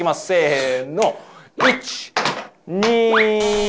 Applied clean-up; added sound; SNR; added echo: none; none; none; none.